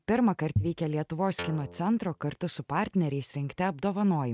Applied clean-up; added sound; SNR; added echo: neural mask model RNNoise.